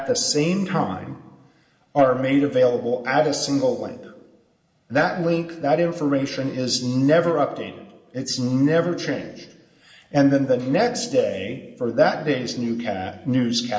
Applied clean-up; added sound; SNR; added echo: none; none; none; reverberation time 1.1 s.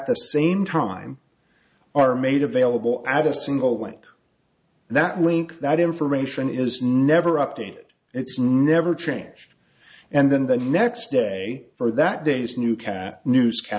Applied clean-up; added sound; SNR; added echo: none; none; none; none.